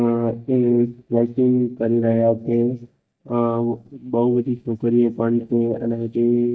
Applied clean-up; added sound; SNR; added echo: neural mask model DeepFilterNet 3.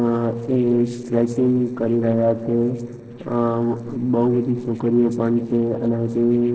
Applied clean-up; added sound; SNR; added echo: neural separator model SepFormer DNS4.